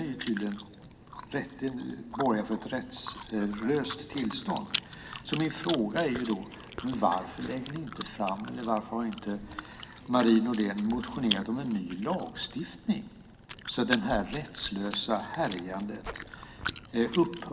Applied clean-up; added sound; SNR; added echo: none; Chewing, mastication; 11 dB; reverberation time 2.4 s.